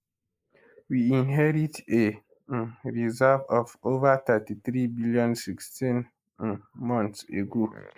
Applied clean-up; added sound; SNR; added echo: neural mask model Resemble Enhance denoiser.